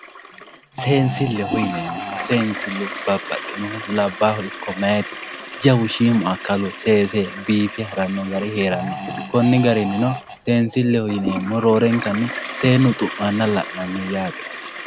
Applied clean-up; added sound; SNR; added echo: none; Fart + Toilet flush; 10 dB; none.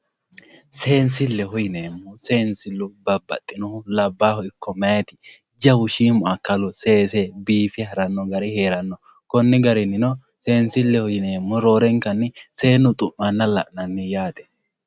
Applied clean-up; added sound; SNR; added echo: none; none; none; none.